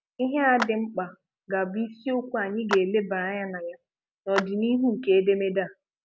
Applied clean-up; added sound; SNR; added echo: none; Clapping; 12 dB; none.